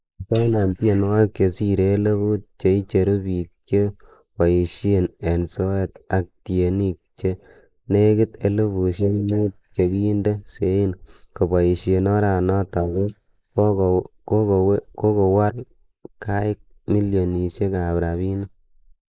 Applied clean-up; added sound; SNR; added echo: neural mask model Resemble Enhance denoiser.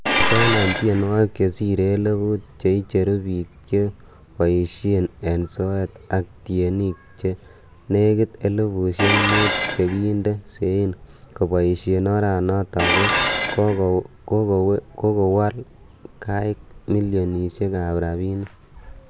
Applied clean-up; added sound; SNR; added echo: none; Dishes, pots, and pans; 4 dB; none.